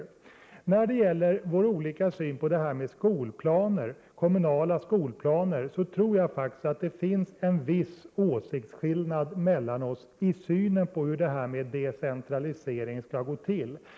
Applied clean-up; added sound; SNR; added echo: none; none; none; none.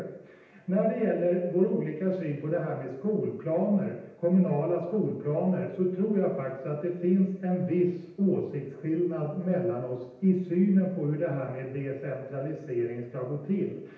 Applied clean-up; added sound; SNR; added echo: none; none; none; reverberation time 0.9 s.